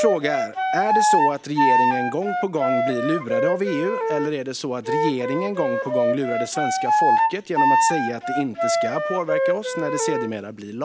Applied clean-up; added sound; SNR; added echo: none; Wind instrument, woodwind instrument; -4 dB; none.